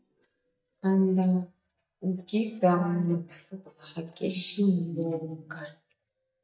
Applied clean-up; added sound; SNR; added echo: neural mask model DeepFilterNet 3.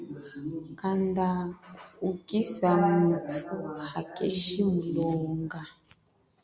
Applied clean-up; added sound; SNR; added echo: none; none; none; none.